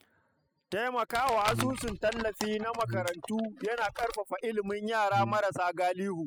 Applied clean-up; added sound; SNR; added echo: classical method spectral subtraction.